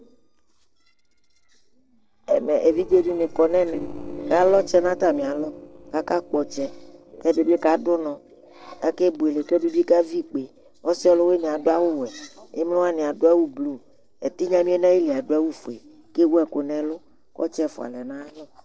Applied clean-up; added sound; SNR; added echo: neural separator model SepFormer DNS4.